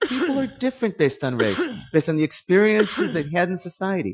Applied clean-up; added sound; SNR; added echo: classical method Wiener filter.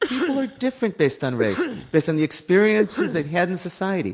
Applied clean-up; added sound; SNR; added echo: neural mask model Resemble Enhance denoiser.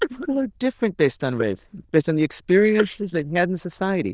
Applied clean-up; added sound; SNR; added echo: neural diffusion model UNIVERSE++.